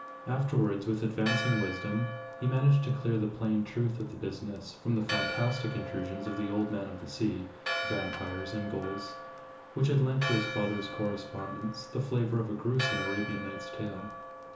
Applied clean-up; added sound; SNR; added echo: none; Church bell; 8 dB; reverberation time 0.7 s.